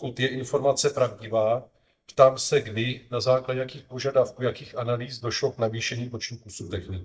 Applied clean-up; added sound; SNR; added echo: neural mask model DeepFilterNet 3.